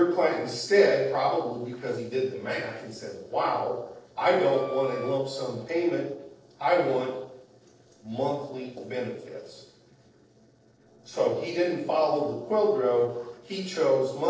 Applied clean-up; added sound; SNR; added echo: neural separator model SepFormer DNS4.